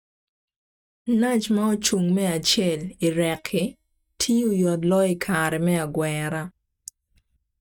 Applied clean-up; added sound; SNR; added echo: neural mask model DeepFilterNet 3.